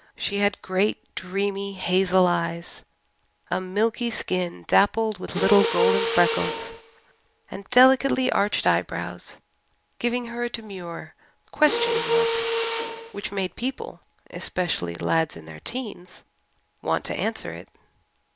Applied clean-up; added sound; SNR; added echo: none; Mechanisms; 2 dB; none.